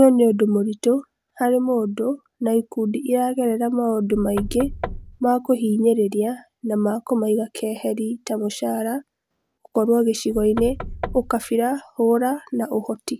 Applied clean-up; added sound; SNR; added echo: none; Knock / Wood; 11 dB; none.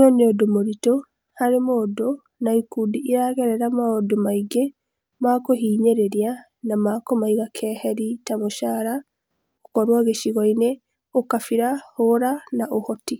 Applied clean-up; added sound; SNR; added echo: none; none; none; none.